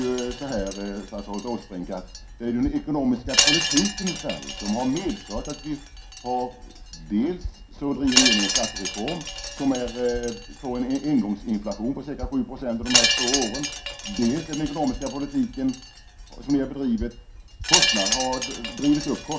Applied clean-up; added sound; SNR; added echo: none; Wind chime; 1 dB; reverberation time 0.3 s.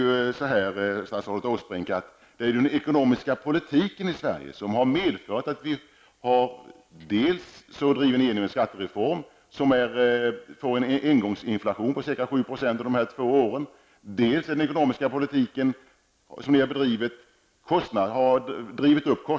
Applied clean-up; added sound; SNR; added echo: none; none; none; none.